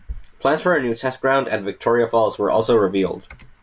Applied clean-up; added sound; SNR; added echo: none; none; none; none.